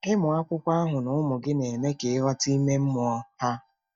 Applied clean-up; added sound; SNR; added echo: neural mask model DeepFilterNet 3.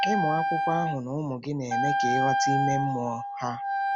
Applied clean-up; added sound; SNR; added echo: none; Wind instrument, woodwind instrument; -3 dB; none.